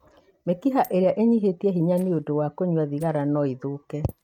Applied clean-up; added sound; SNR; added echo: neural mask model RNNoise.